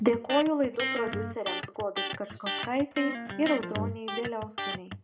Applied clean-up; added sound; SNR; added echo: none; Electric guitar; 5 dB; reverberation time 0.4 s.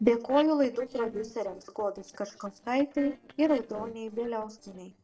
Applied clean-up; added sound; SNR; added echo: neural separator model SepFormer DNS4.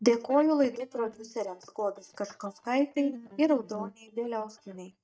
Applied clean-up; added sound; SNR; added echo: neural mask model DeepFilterNet 3.